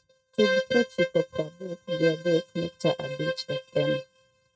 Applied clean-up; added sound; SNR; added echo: neural mask model RNNoise.